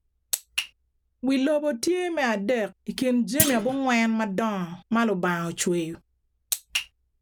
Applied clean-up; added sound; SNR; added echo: none; Thump, thud; 4 dB; none.